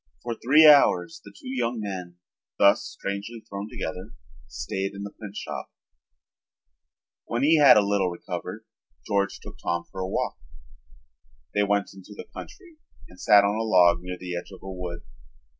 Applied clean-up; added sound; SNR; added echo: none; none; none; none.